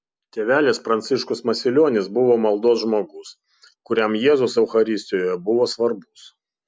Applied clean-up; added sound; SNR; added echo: none; none; none; none.